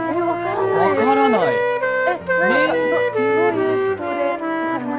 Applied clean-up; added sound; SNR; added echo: none; Wind instrument, woodwind instrument; -3 dB; none.